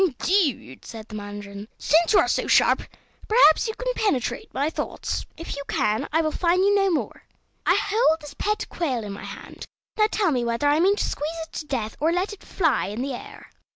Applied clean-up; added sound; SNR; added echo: none; none; none; none.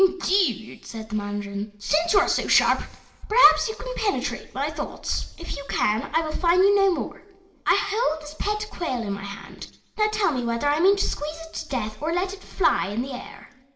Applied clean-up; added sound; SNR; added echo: none; none; none; reverberation time 1.5 s.